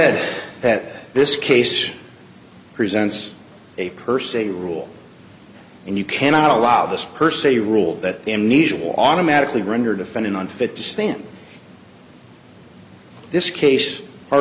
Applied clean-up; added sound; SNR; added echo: none; none; none; none.